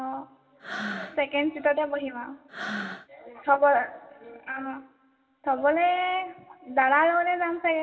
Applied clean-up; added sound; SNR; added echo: none; Breathing; 12 dB; reverberation time 1.5 s.